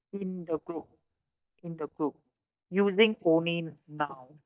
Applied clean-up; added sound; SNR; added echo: neural mask model DeepFilterNet 3.